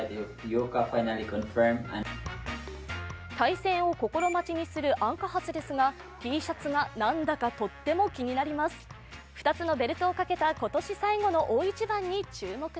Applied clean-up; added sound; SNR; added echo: none; none; none; none.